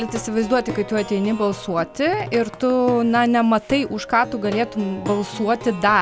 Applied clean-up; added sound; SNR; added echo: none; Plucked string instrument; 14 dB; none.